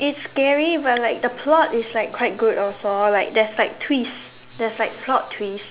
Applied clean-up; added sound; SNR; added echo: none; none; none; none.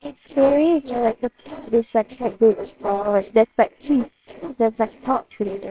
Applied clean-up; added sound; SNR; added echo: neural separator model SepFormer WHAMR!.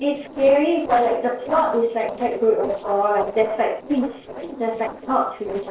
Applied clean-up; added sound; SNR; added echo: neural separator model SepFormer DNS4.